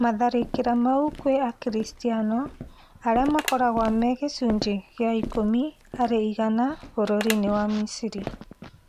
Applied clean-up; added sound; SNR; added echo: none; Telephone + Walk, footsteps; 13 dB; none.